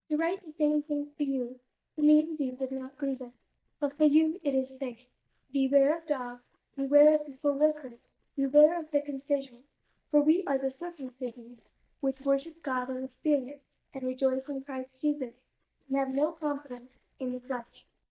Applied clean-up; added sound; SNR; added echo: neural mask model DeepFilterNet 3.